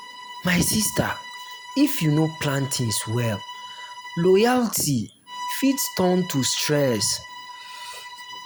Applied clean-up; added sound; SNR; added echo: none; Bowed string instrument; 14 dB; none.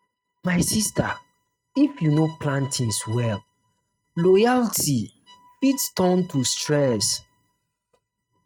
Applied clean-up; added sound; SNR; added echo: neural mask model RNNoise.